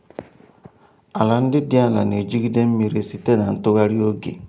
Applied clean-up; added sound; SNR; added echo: none; none; none; none.